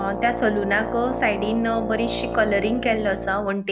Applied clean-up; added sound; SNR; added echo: none; Brass instrument; 6 dB; none.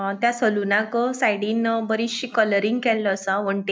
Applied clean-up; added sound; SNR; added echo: none; none; none; none.